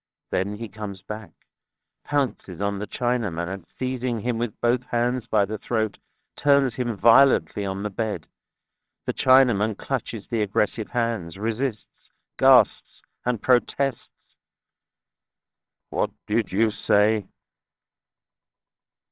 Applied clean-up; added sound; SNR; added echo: neural separator model SepFormer WHAMR!.